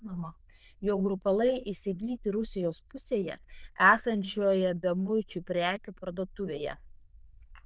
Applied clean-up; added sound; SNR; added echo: neural diffusion model UNIVERSE++.